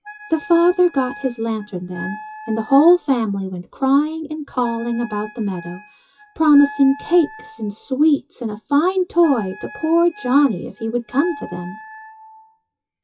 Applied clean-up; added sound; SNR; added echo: classical method WPE with log-MMSE.